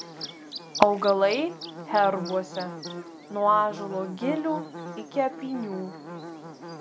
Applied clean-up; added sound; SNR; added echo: none; Buzz / Bird; 12 dB; none.